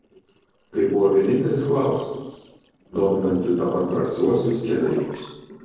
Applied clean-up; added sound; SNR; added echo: neural separator model SepFormer DNS4.